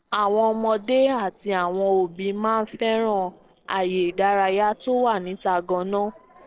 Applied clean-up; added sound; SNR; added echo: neural separator model SepFormer DNS4.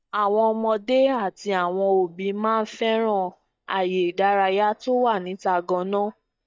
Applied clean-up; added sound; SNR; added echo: neural mask model DeepFilterNet 3.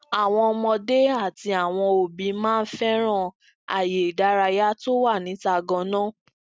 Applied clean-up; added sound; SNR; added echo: none; none; none; none.